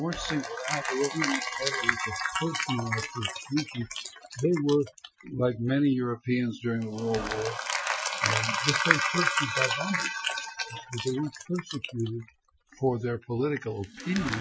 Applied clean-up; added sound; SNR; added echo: classical method Wiener filter.